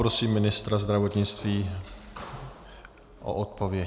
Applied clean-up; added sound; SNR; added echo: none; none; none; none.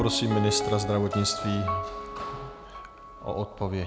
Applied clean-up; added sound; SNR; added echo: none; Piano; 5 dB; none.